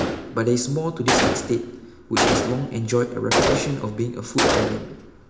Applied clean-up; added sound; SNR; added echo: none; Gunshot, gunfire; -1 dB; reverberation time 0.8 s.